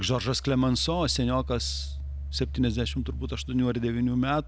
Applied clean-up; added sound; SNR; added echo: none; Engine; 8 dB; none.